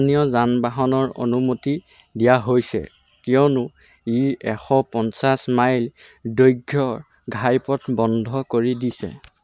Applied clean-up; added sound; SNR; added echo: none; none; none; none.